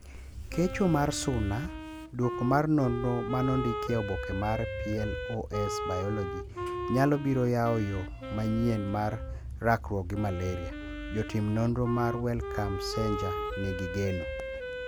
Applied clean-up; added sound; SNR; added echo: none; Wind instrument, woodwind instrument; 7 dB; none.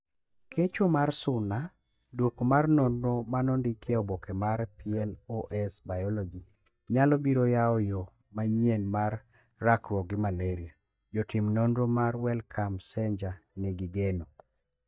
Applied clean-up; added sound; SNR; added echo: neural mask model DeepFilterNet 3.